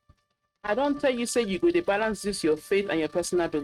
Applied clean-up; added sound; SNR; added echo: neural mask model RNNoise.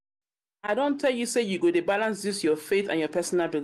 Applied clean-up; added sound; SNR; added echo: none; none; none; none.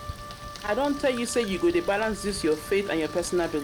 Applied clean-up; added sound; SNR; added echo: none; Wind instrument, woodwind instrument + Bird; 12 dB; none.